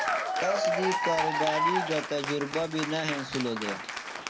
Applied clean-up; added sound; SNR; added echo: none; Applause / Cheering; -1 dB; none.